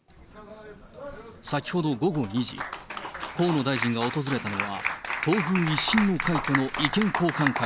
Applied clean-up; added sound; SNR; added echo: none; none; none; none.